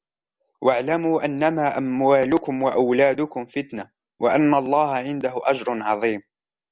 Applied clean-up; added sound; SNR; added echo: none; none; none; none.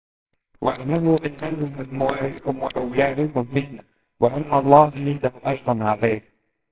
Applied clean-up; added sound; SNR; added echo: neural separator model SepFormer WHAMR!.